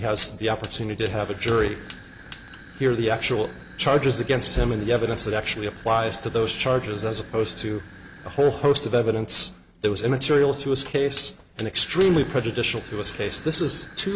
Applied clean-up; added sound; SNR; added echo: none; Fire; 11 dB; none.